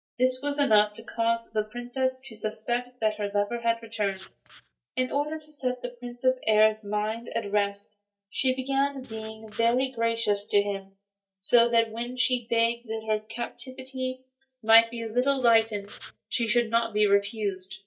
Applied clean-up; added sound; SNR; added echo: neural mask model DeepFilterNet 3.